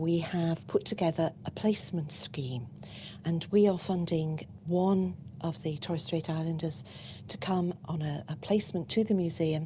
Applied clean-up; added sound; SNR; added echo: none; none; none; none.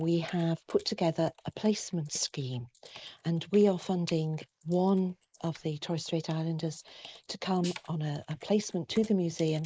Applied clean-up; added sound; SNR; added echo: neural mask model Resemble Enhance denoiser.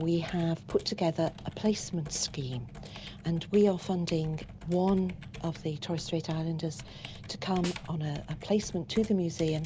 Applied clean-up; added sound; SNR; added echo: none; Computer keyboard + Snare drum; 17 dB; none.